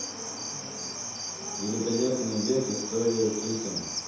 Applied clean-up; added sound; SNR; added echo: none; Cricket; 5 dB; reverberation time 0.8 s.